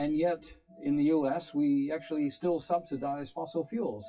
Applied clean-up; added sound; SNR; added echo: classical method WPE with log-MMSE.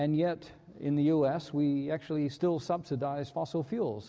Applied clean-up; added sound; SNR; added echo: none; none; none; none.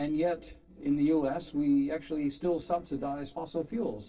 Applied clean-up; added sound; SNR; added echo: neural separator model SepFormer DNS4.